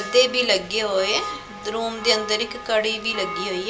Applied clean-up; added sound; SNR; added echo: none; Church bell; 12 dB; reverberation time 0.2 s.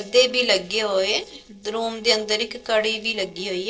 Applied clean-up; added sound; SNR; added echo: neural separator model SepFormer DNS4.